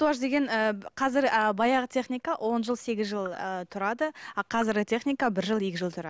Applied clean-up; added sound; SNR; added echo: none; none; none; none.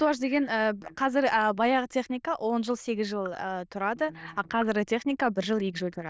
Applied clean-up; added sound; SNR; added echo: neural diffusion model UNIVERSE++.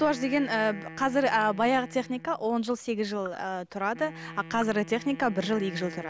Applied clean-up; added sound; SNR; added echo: none; Wind instrument, woodwind instrument; 16 dB; none.